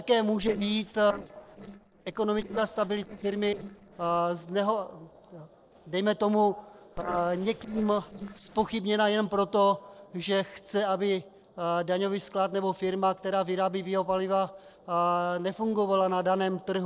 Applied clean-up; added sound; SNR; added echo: neural separator model SepFormer DNS4.